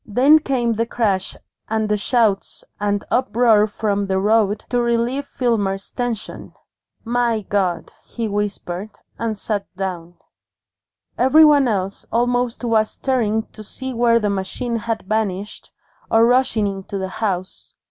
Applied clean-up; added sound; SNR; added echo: none; none; none; none.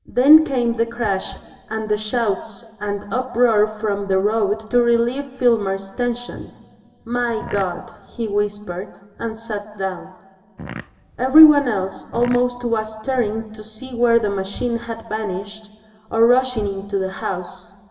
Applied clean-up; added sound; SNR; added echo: none; Fart; 15 dB; reverberation time 1.9 s.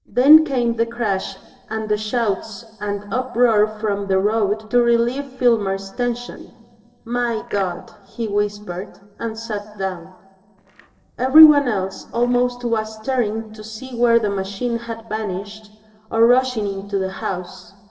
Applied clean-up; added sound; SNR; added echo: neural separator model SepFormer DNS4.